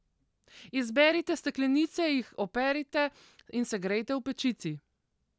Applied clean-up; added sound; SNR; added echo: none; none; none; none.